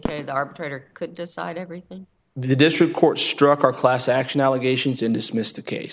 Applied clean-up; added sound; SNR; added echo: none; Fireworks; 17 dB; none.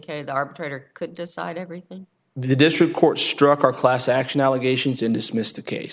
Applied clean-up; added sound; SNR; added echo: none; none; none; none.